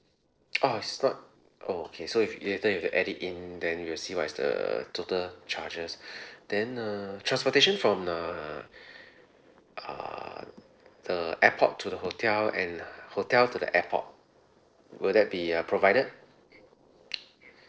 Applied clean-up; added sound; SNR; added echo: neural separator model SepFormer DNS4.